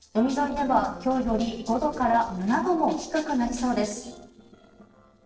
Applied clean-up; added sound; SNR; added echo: neural separator model SepFormer DNS4.